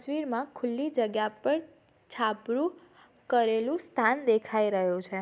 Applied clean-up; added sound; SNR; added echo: none; none; none; none.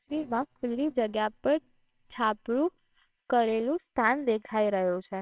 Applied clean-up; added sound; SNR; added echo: neural separator model SepFormer WHAMR!.